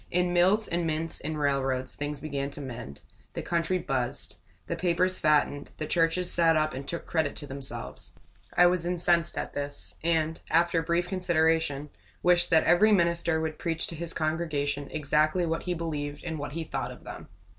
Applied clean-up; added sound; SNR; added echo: none; none; none; none.